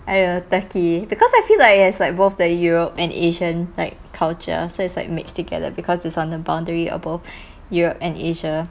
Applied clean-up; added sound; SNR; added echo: none; none; none; none.